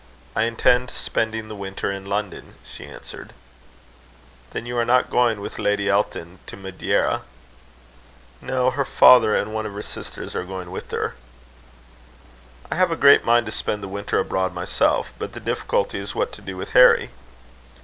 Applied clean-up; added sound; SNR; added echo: none; none; none; none.